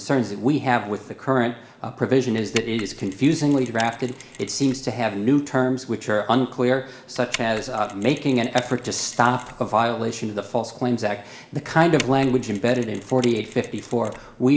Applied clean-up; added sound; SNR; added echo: none; Mechanisms; 17 dB; reverberation time 2.0 s.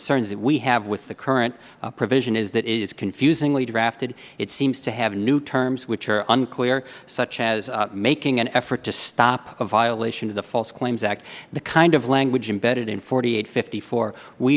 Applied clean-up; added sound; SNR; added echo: none; none; none; none.